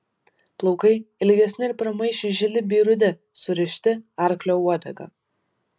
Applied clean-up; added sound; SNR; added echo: none; none; none; none.